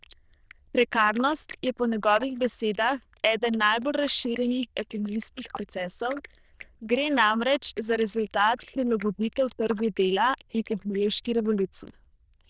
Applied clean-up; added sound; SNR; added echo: neural diffusion model UNIVERSE++.